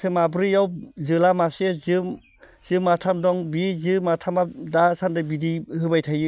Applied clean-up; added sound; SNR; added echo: none; none; none; none.